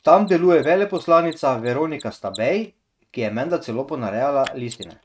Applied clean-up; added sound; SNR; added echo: neural mask model RNNoise.